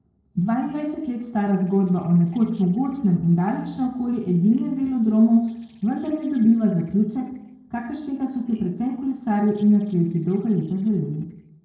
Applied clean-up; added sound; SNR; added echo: neural separator model SepFormer DNS4.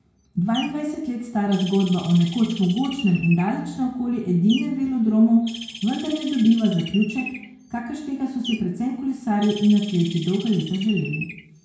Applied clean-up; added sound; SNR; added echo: none; Bird; 16 dB; reverberation time 0.6 s.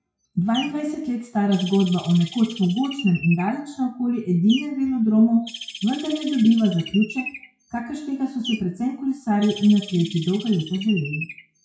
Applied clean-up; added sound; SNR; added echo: classical method WPE with log-MMSE.